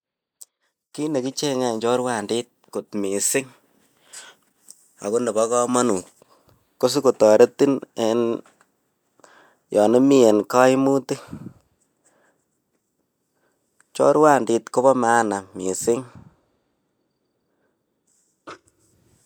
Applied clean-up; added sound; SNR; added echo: neural mask model DeepFilterNet 3.